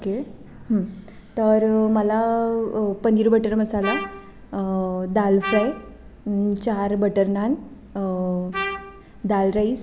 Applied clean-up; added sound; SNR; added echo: none; Trumpet; 10 dB; none.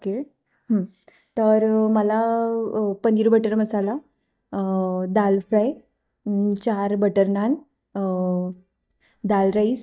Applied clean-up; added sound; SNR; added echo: neural mask model DeepFilterNet 3.